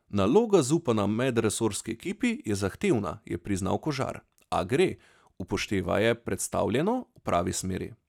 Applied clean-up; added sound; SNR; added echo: none; none; none; none.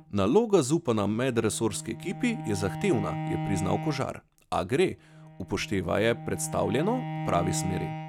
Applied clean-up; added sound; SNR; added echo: none; Bowed string instrument; 8 dB; none.